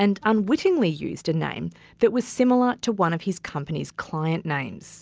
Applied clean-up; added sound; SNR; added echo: none; none; none; none.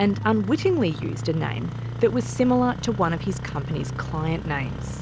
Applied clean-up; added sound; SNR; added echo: none; Engine starting; 6 dB; none.